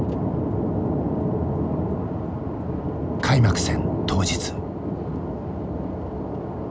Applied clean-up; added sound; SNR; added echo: none; none; none; none.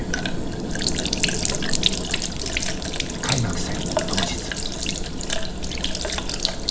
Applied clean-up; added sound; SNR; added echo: none; Sink (filling or washing); -4 dB; reverberation time 2.4 s.